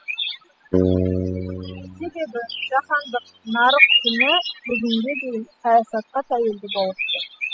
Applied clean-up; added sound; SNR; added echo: classical method spectral subtraction.